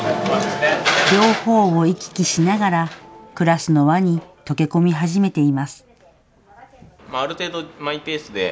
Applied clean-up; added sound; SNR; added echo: none; none; none; none.